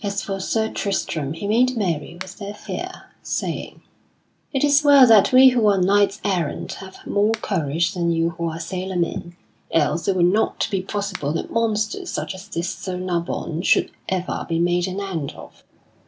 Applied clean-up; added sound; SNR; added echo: none; Finger snapping; 20 dB; none.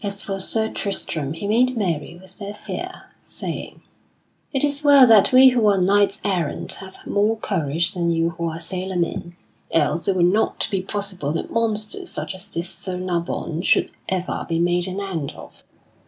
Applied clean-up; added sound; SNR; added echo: none; none; none; none.